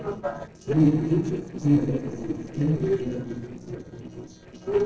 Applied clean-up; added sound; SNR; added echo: neural separator model SepFormer DNS4.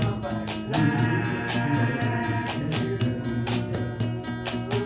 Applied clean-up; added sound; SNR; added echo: none; Guitar; -2 dB; reverberation time 1.1 s.